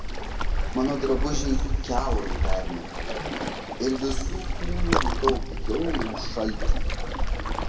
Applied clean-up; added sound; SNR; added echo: none; Waves, surf; -5 dB; reverberation time 1.6 s.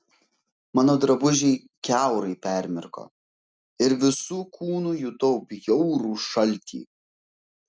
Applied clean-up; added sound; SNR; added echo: none; none; none; none.